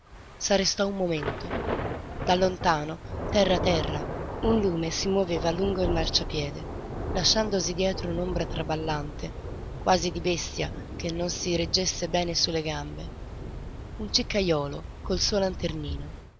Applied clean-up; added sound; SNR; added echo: none; Thunder / Rain; 6 dB; none.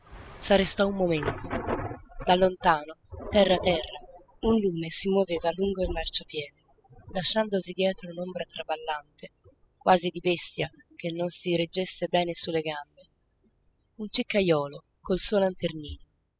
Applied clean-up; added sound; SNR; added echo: classical method spectral subtraction.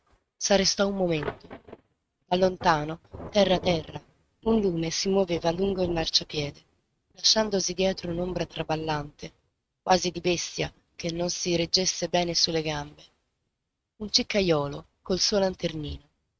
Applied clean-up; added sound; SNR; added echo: neural mask model RNNoise.